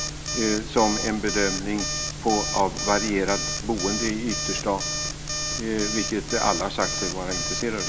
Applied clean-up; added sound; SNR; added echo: none; Alarm; 4 dB; none.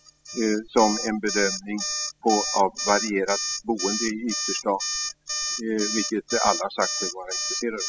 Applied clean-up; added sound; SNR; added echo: classical method spectral subtraction.